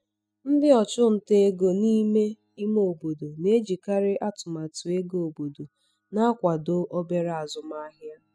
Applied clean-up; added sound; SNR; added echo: classical method spectral subtraction.